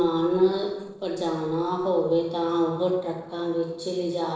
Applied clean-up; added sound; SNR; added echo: neural separator model SepFormer DNS4.